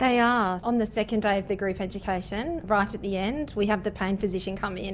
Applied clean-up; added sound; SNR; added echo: none; none; none; none.